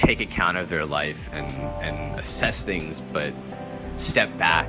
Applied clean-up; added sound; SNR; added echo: none; none; none; none.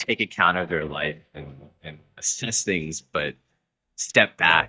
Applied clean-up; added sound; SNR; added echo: neural mask model DeepFilterNet 3.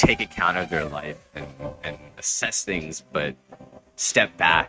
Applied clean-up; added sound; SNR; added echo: neural mask model RNNoise.